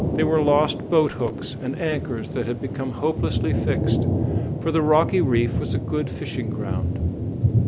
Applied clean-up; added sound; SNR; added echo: none; Thunder; 0 dB; none.